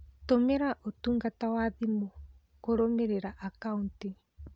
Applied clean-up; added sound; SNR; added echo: none; none; none; none.